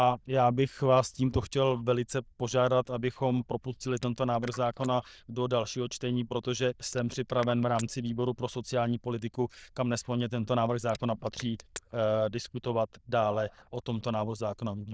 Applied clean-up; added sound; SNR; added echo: neural diffusion model UNIVERSE++.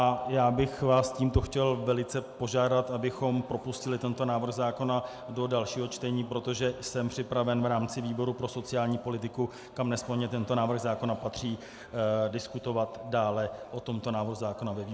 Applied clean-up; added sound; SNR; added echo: none; none; none; none.